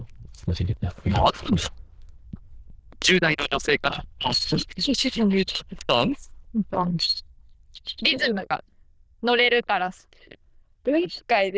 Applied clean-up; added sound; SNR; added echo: neural diffusion model UNIVERSE++.